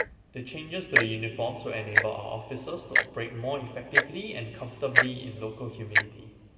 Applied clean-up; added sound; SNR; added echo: none; Tick-tock; -4 dB; reverberation time 2.3 s.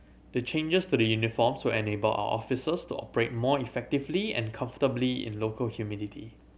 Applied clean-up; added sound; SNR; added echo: none; none; none; none.